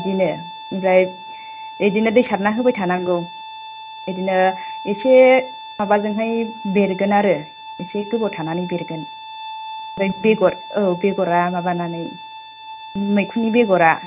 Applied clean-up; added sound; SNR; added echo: none; Bowed string instrument; 15 dB; none.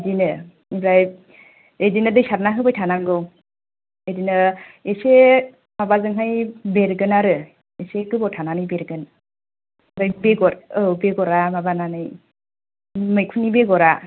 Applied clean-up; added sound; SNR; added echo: none; none; none; none.